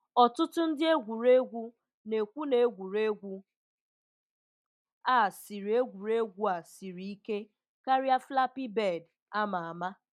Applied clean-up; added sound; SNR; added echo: none; none; none; none.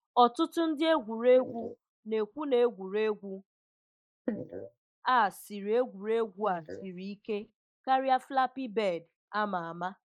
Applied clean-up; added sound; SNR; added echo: neural mask model Resemble Enhance denoiser.